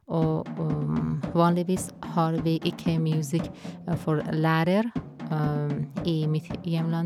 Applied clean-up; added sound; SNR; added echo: none; Drum; 9 dB; none.